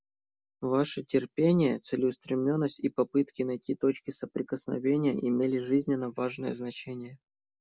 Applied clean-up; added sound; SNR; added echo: none; none; none; none.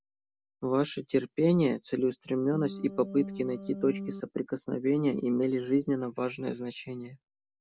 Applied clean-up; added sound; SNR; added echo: none; Organ; 9 dB; none.